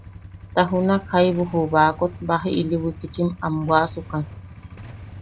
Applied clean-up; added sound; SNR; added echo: none; Idling / Engine starting / Motorcycle / Accelerating, revving, vroom; 16 dB; none.